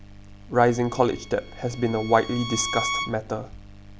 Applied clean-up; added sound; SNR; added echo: none; Bowed string instrument; 10 dB; none.